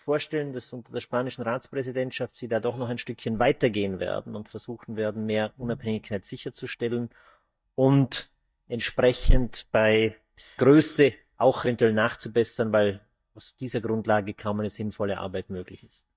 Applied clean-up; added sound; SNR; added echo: neural mask model DeepFilterNet 3.